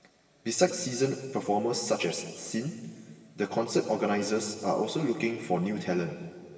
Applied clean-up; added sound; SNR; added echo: none; none; none; reverberation time 1.9 s.